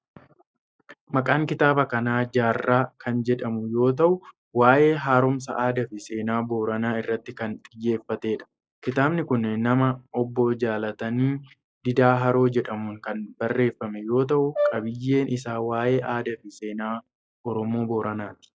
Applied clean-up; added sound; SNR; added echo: classical method log-MMSE.